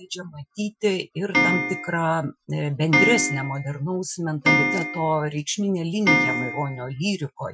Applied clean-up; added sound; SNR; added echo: classical method Wiener filter.